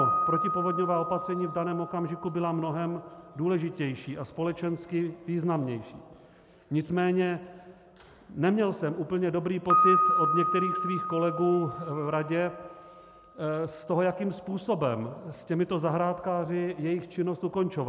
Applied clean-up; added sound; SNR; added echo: none; Piano; 4 dB; none.